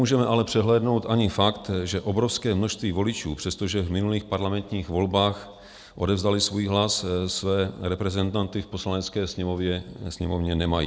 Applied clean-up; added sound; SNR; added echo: none; none; none; none.